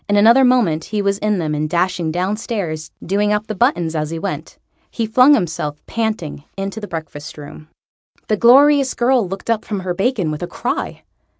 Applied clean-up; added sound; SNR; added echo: none; none; none; none.